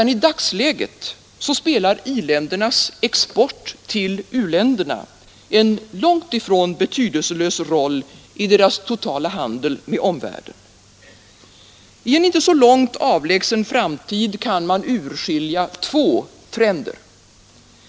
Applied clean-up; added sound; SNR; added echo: none; none; none; none.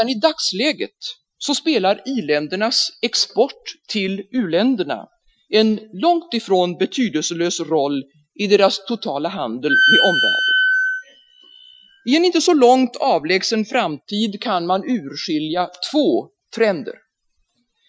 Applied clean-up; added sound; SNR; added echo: classical method Wiener filter.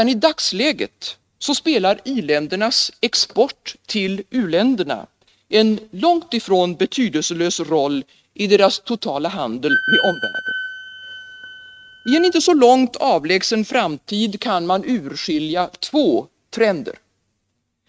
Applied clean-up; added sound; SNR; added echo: neural mask model RNNoise.